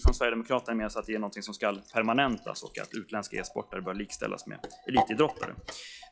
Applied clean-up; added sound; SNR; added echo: classical method log-MMSE.